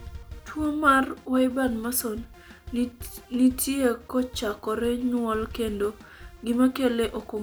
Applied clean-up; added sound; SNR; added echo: none; Drum kit; 18 dB; none.